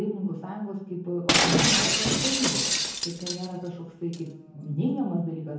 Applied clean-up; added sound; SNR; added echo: none; Shatter; -5 dB; reverberation time 0.7 s.